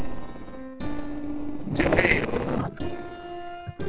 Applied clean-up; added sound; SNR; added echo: neural separator model SepFormer DNS4.